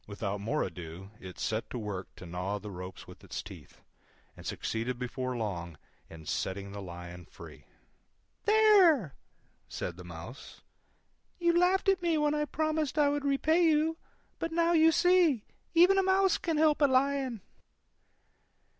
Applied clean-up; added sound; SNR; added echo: none; none; none; none.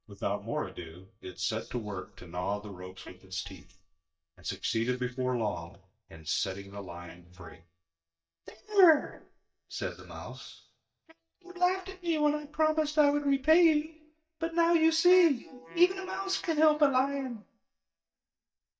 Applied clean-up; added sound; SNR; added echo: neural mask model DeepFilterNet 3.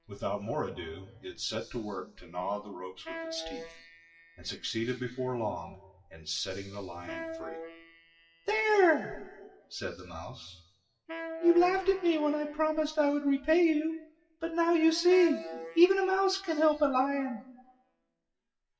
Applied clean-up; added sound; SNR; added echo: classical method WPE with log-MMSE.